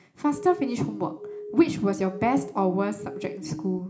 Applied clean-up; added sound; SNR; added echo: none; Siren; 11 dB; reverberation time 0.4 s.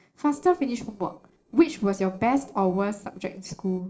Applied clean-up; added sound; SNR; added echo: neural separator model SepFormer DNS4.